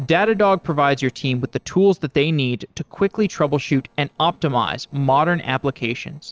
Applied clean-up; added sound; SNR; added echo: neural separator model SepFormer DNS4.